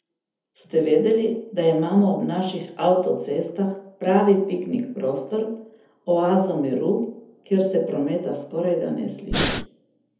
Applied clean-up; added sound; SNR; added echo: none; Breathing; 1 dB; reverberation time 0.7 s.